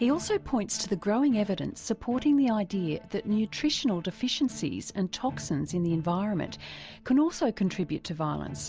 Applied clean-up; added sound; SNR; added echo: none; none; none; none.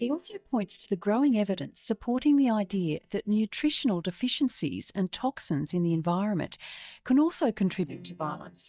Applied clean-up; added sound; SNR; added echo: neural mask model DeepFilterNet 3.